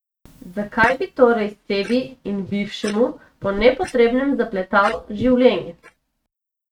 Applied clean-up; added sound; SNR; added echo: neural mask model RNNoise.